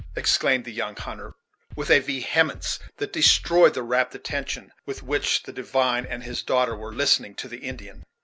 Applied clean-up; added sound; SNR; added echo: none; Scratching (performance technique); 16 dB; none.